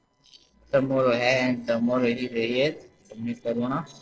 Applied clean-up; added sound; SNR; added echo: neural separator model SepFormer DNS4.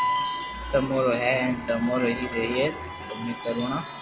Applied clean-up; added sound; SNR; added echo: none; Wind instrument, woodwind instrument + Chime; 5 dB; none.